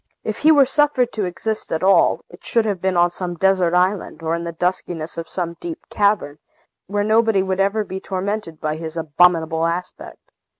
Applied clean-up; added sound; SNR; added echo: none; none; none; none.